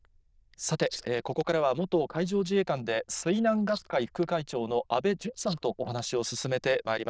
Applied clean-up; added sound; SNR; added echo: neural diffusion model UNIVERSE++.